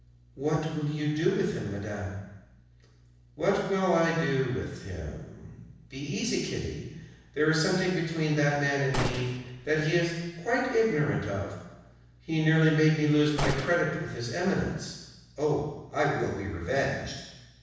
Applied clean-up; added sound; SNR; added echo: neural separator model SepFormer DNS4.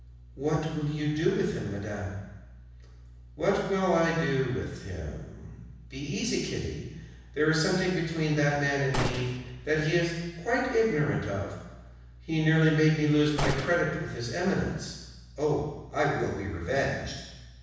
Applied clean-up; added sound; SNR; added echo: none; Gunshot, gunfire; 7 dB; reverberation time 1.1 s.